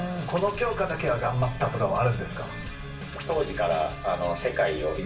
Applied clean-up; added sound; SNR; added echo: none; none; none; reverberation time 0.3 s.